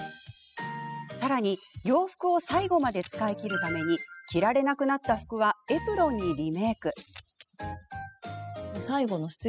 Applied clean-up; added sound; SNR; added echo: classical method spectral subtraction.